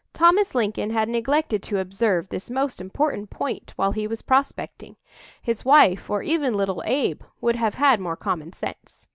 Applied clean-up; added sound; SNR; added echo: none; none; none; none.